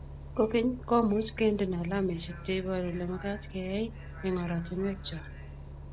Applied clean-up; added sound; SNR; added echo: none; Bus; 11 dB; none.